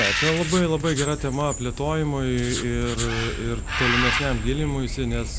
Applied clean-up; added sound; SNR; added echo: none; Writing + Bird; 3 dB; none.